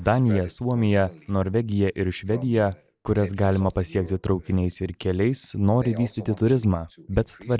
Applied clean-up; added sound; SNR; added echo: none; none; none; none.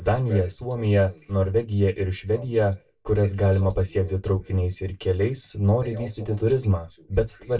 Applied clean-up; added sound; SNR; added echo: none; none; none; reverberation time 0.1 s.